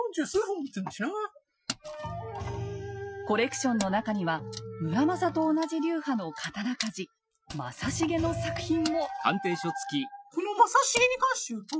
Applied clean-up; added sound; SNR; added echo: classical method Wiener filter.